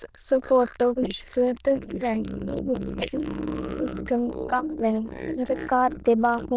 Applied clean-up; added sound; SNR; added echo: neural diffusion model UNIVERSE++.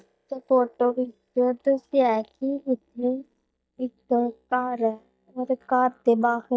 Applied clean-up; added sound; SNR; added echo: neural mask model DeepFilterNet 3.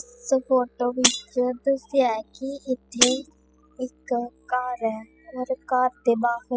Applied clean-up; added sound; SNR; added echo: classical method spectral subtraction.